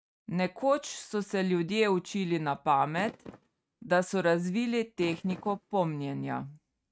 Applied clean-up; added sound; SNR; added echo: neural mask model RNNoise.